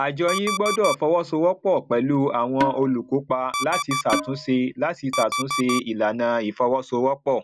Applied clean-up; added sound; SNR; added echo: none; Alarm + Percussion; 7 dB; none.